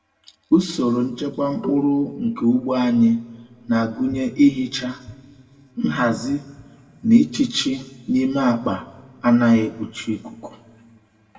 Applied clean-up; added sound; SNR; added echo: none; Marimba, xylophone; 12 dB; reverberation time 1.4 s.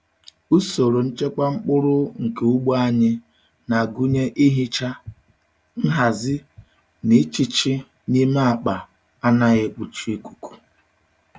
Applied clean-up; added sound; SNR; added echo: none; none; none; none.